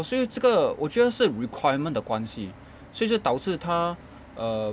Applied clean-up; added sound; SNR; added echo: none; none; none; none.